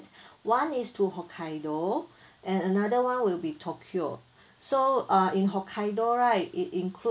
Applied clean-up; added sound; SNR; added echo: none; none; none; none.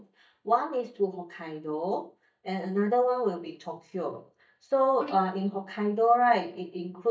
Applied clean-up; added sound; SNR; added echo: neural mask model DeepFilterNet 3.